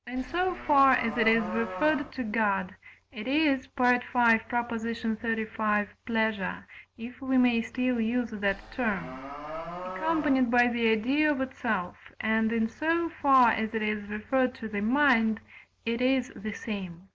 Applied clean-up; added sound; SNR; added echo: none; Livestock, farm animals, working animals; 10 dB; none.